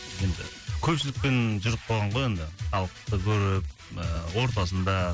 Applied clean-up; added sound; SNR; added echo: none; none; none; none.